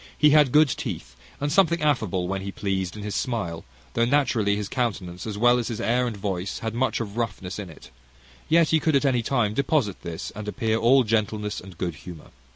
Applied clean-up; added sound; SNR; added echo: none; none; none; none.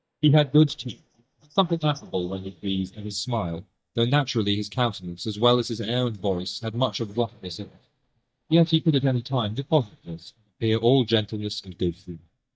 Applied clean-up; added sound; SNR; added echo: neural mask model DeepFilterNet 3.